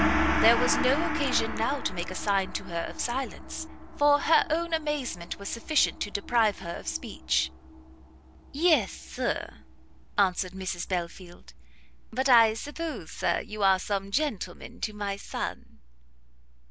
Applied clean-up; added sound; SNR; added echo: none; Gong; 6 dB; none.